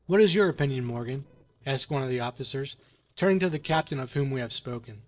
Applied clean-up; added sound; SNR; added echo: neural separator model SepFormer DNS4.